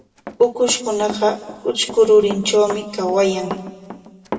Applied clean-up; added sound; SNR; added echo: none; Run; 15 dB; reverberation time 1.2 s.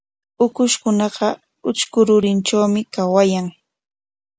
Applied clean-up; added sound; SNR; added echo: none; none; none; none.